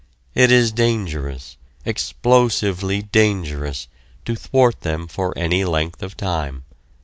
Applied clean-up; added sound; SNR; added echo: none; none; none; none.